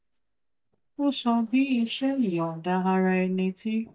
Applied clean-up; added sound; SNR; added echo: neural mask model DeepFilterNet 3.